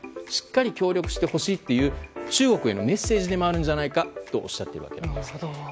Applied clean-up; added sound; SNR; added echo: none; none; none; none.